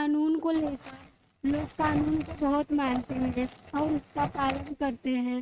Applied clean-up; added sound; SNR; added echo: neural mask model RNNoise.